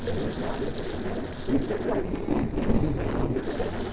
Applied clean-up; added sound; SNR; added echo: neural separator model SepFormer DNS4.